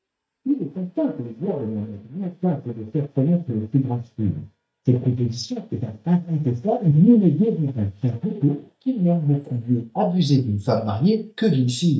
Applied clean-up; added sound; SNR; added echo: neural mask model DeepFilterNet 3.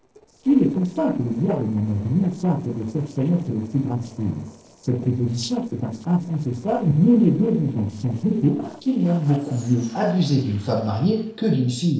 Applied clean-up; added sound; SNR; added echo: neural separator model SepFormer DNS4.